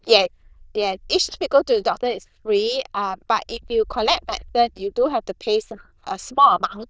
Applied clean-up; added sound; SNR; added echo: neural diffusion model UNIVERSE++.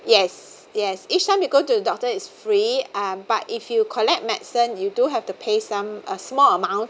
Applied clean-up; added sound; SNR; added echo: none; none; none; none.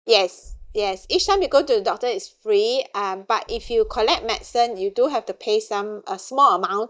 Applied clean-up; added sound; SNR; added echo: neural mask model DeepFilterNet 3.